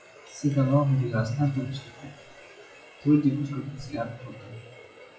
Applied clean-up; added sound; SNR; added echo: classical method WPE with log-MMSE.